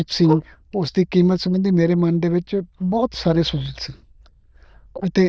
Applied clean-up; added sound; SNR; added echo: neural diffusion model UNIVERSE++.